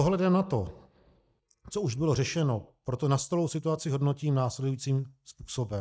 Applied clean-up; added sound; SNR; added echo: neural mask model DeepFilterNet 3.